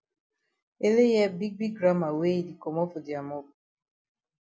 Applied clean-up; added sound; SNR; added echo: none; none; none; none.